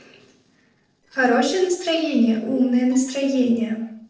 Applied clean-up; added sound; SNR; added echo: neural separator model SepFormer DNS4.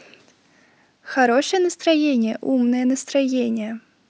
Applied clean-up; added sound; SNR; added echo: none; none; none; none.